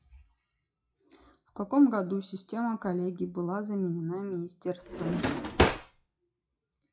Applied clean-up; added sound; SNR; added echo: classical method WPE with log-MMSE.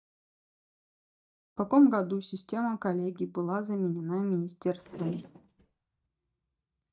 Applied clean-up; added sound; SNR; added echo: neural mask model DeepFilterNet 3.